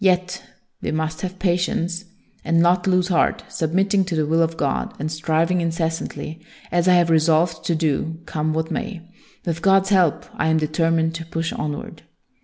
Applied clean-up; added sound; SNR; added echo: none; none; none; none.